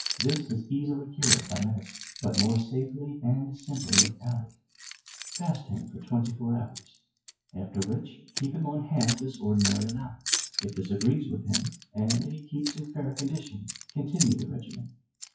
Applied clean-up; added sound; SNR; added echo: classical method WPE with log-MMSE.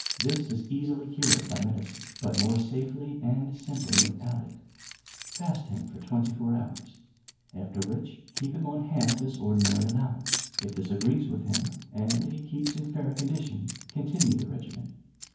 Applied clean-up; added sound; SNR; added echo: none; Keys jangling; 6 dB; reverberation time 0.9 s.